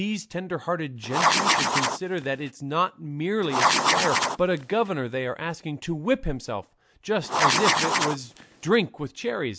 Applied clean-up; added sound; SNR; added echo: none; Writing; -3 dB; none.